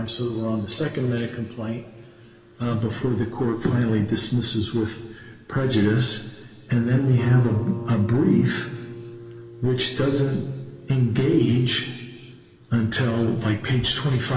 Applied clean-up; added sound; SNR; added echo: none; Guitar; 17 dB; reverberation time 1.9 s.